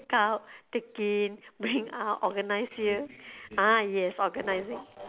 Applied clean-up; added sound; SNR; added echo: none; none; none; none.